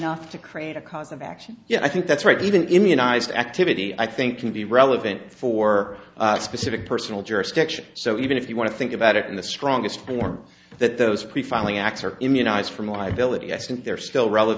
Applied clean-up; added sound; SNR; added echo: none; none; none; none.